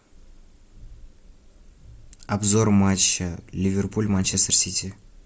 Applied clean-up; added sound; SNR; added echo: none; none; none; none.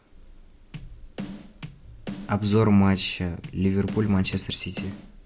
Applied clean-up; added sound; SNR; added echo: none; Bass drum / Snare drum; 15 dB; none.